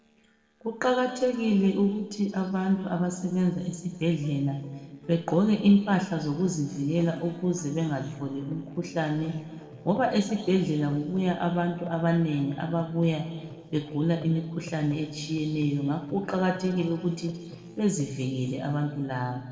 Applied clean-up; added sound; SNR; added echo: neural separator model SepFormer DNS4.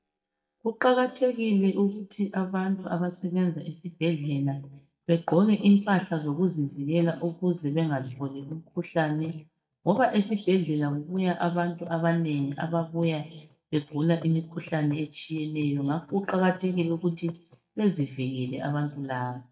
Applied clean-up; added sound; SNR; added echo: neural mask model DeepFilterNet 3.